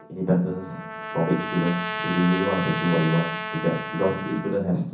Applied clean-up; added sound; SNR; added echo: none; Trumpet; 7 dB; reverberation time 0.6 s.